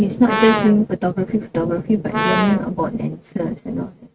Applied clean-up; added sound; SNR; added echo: neural mask model RNNoise.